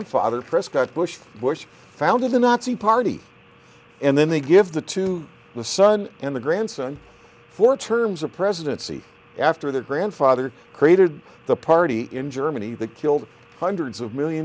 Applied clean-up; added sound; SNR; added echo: none; none; none; none.